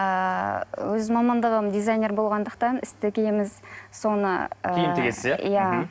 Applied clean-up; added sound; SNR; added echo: none; none; none; none.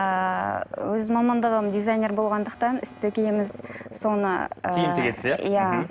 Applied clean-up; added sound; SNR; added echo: none; Alarm + Growling; 20 dB; none.